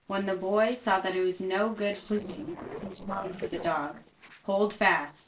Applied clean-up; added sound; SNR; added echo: neural separator model SepFormer DNS4.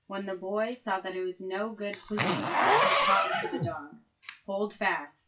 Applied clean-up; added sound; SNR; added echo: classical method WPE with log-MMSE.